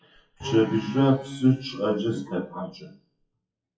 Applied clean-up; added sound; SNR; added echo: classical method WPE with log-MMSE.